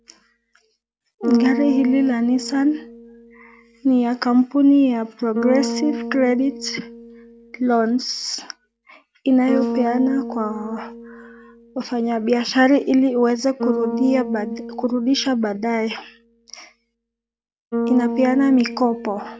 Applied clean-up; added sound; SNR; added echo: none; Bass guitar; 9 dB; none.